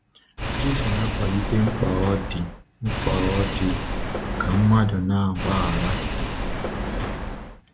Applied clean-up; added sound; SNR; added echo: none; Engine / Car; 2 dB; none.